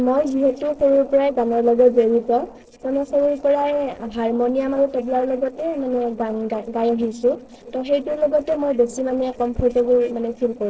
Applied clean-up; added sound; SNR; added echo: neural separator model SepFormer DNS4.